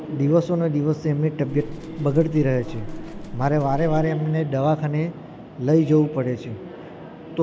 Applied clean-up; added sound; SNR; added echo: none; Livestock, farm animals, working animals; 10 dB; none.